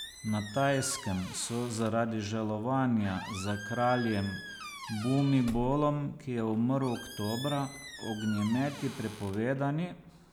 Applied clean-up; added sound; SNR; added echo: none; Squeak; 14 dB; none.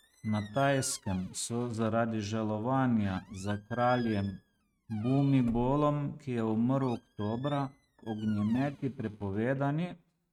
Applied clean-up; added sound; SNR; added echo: neural mask model RNNoise.